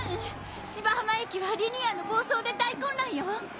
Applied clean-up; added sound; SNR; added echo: none; none; none; none.